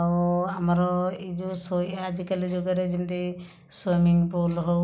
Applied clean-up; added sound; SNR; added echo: none; none; none; none.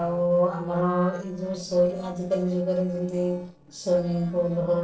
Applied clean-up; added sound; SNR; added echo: neural separator model SepFormer DNS4.